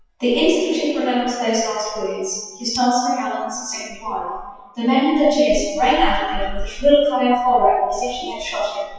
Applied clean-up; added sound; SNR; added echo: classical method WPE with log-MMSE.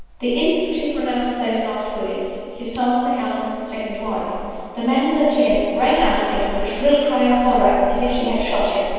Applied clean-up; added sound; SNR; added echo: none; Fire; 11 dB; reverberation time 2.1 s.